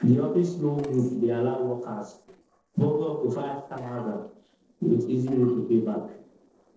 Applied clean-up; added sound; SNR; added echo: neural separator model SepFormer DNS4.